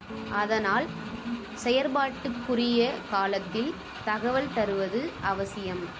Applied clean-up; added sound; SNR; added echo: none; Electric guitar / Strum; 13 dB; none.